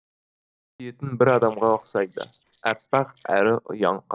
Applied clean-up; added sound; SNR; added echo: neural separator model SepFormer DNS4.